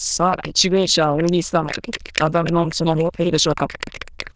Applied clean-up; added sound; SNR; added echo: neural diffusion model UNIVERSE++.